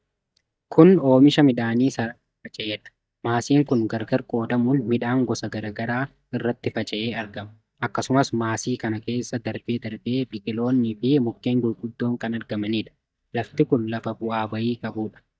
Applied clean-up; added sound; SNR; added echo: neural mask model DeepFilterNet 3.